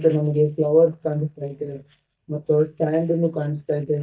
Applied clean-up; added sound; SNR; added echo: neural mask model DeepFilterNet 3.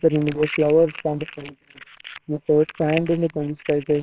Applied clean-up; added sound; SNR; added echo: neural separator model SepFormer WHAMR!.